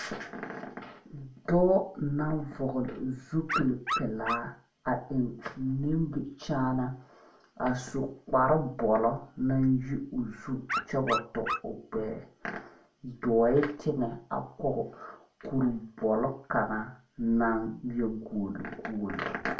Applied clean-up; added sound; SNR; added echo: none; Dog; 4 dB; reverberation time 0.3 s.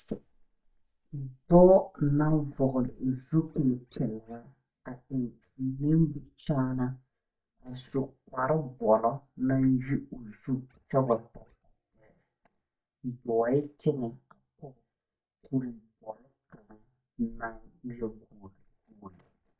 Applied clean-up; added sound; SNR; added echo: neural mask model DeepFilterNet 3.